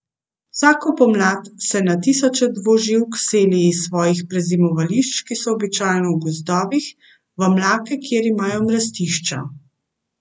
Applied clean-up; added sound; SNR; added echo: none; none; none; none.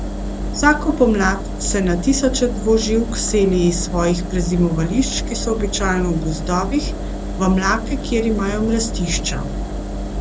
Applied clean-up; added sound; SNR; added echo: none; Engine; 5 dB; none.